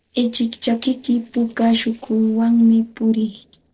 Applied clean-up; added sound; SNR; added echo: neural separator model SepFormer DNS4.